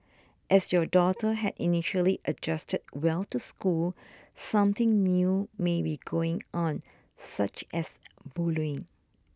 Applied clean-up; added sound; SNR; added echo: none; none; none; none.